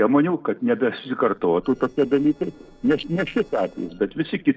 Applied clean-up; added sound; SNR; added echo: neural separator model SepFormer DNS4.